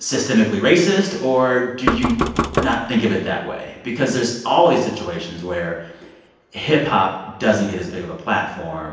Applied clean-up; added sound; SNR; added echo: none; Knock; 4 dB; reverberation time 0.9 s.